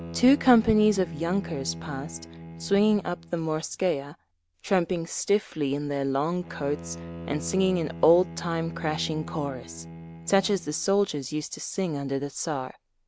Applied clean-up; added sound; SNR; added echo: none; Bowed string instrument; 15 dB; none.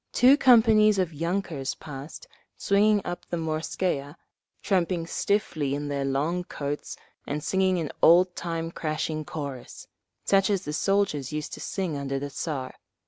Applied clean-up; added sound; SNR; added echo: none; none; none; none.